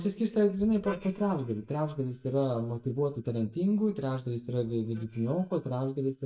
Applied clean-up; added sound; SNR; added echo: neural mask model DeepFilterNet 3.